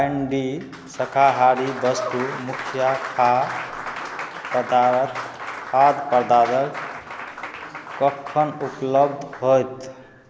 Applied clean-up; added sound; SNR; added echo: none; Applause; 11 dB; none.